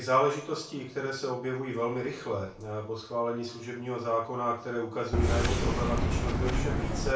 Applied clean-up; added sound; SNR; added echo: none; Subway, metro, underground; -4 dB; reverberation time 0.3 s.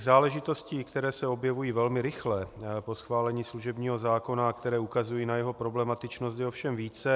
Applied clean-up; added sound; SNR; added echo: none; none; none; none.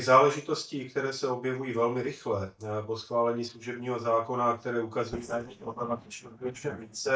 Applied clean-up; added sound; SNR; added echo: neural mask model DeepFilterNet 3.